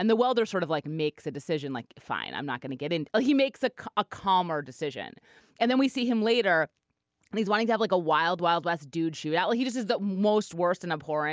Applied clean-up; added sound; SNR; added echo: none; none; none; none.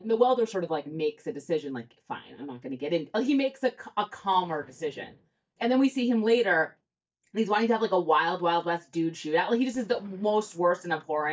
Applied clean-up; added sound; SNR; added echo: neural mask model DeepFilterNet 3.